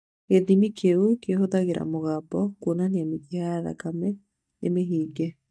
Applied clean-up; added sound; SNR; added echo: neural mask model DeepFilterNet 3.